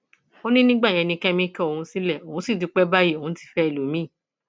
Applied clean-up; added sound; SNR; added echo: none; none; none; none.